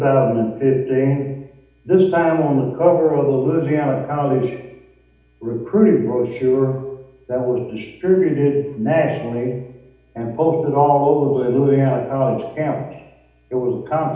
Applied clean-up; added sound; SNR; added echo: none; none; none; reverberation time 0.8 s.